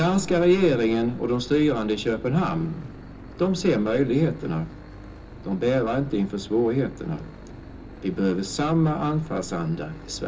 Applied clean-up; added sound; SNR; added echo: none; Engine / Boat, Water vehicle; 17 dB; reverberation time 0.2 s.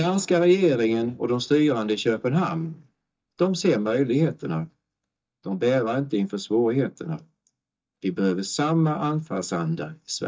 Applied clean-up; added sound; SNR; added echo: neural mask model DeepFilterNet 3.